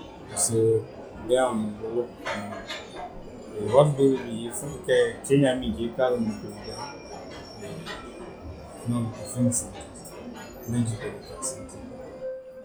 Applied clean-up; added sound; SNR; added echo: classical method log-MMSE.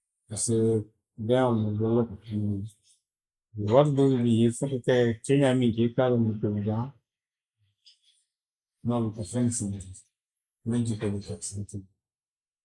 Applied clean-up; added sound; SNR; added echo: neural mask model Resemble Enhance denoiser.